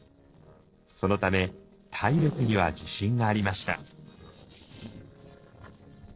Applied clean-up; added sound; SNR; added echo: neural separator model SepFormer DNS4.